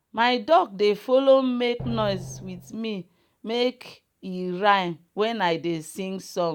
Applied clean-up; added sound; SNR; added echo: none; Drum; 11 dB; none.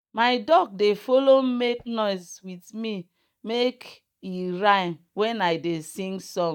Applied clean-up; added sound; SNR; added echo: neural mask model DeepFilterNet 3.